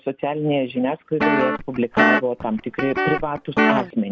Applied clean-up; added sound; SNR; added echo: none; Guitar; -2 dB; none.